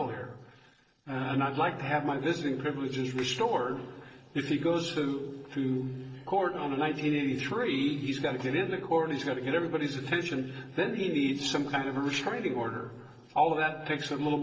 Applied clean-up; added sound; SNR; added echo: neural separator model SepFormer DNS4.